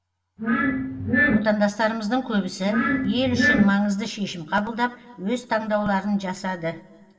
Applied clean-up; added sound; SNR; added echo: none; Glass; -3 dB; reverberation time 1.8 s.